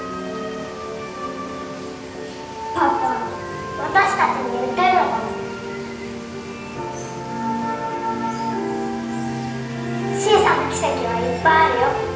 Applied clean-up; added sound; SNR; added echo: none; Water; 18 dB; reverberation time 0.9 s.